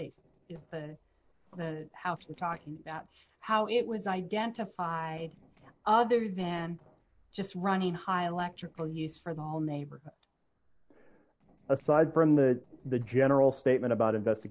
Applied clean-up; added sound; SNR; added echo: neural separator model SepFormer DNS4.